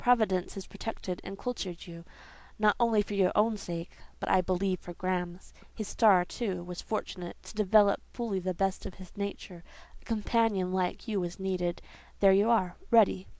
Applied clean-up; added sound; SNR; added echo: none; none; none; none.